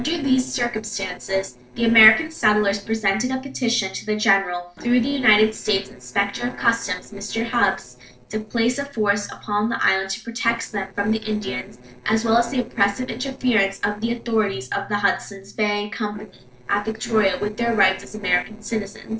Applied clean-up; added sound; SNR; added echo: neural separator model SepFormer DNS4.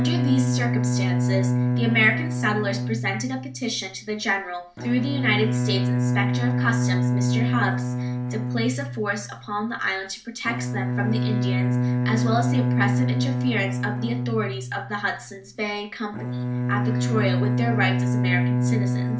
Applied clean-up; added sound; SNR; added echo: none; Bowed string instrument; -4 dB; reverberation time 0.3 s.